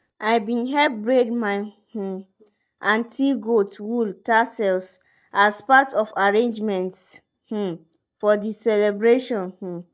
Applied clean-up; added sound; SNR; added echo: neural mask model DeepFilterNet 3.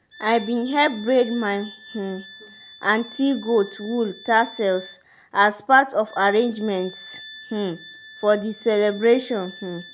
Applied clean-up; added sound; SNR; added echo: none; Wind instrument, woodwind instrument; 19 dB; none.